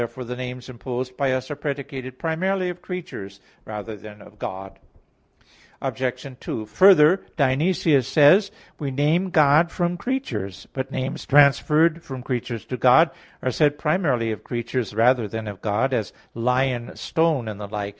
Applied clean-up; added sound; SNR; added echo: none; none; none; none.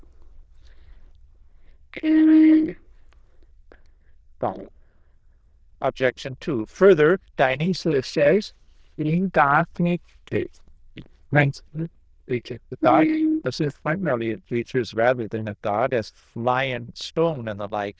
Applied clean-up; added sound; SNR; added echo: neural diffusion model UNIVERSE++.